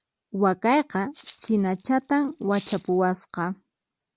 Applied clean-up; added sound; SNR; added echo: none; Rattle (instrument); 17 dB; none.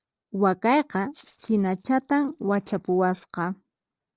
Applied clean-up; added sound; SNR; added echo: neural separator model SepFormer DNS4.